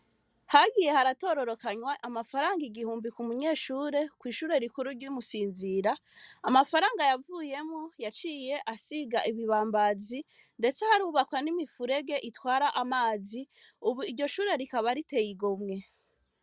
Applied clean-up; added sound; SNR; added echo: none; none; none; none.